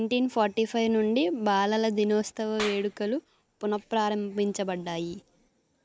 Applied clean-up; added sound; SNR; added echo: none; Clapping; 17 dB; none.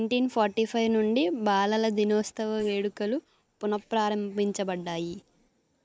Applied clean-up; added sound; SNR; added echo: neural mask model Resemble Enhance denoiser.